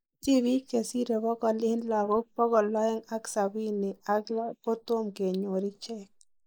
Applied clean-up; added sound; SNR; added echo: neural mask model Resemble Enhance denoiser.